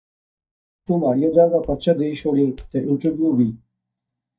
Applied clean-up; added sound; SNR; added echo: neural mask model DeepFilterNet 3.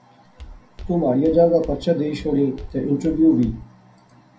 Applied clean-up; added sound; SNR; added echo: none; Walk, footsteps; 17 dB; reverberation time 0.2 s.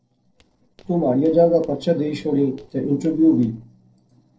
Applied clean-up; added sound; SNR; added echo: neural separator model SepFormer DNS4.